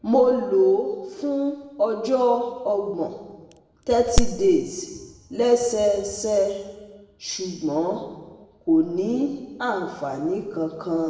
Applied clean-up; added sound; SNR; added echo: none; Crack; 1 dB; reverberation time 1.2 s.